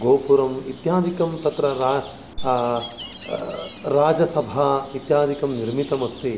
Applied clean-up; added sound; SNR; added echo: none; Gull, seagull; 17 dB; none.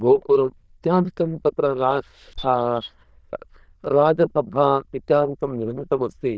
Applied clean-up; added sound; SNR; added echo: neural diffusion model UNIVERSE++.